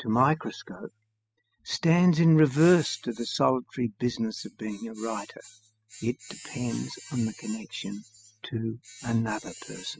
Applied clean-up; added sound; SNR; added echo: classical method spectral subtraction.